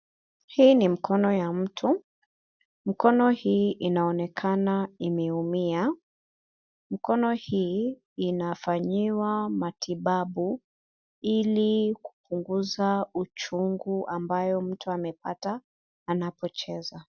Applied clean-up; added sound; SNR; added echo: none; none; none; none.